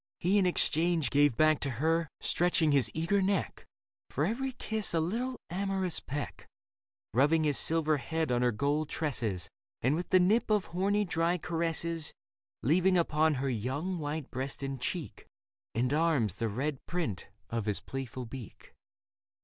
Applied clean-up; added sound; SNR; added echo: none; none; none; none.